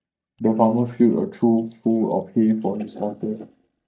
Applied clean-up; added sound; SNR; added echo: neural mask model DeepFilterNet 3.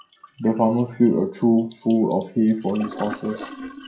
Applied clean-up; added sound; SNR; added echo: classical method WPE with log-MMSE.